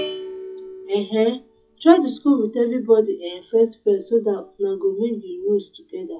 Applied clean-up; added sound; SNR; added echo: classical method WPE with log-MMSE.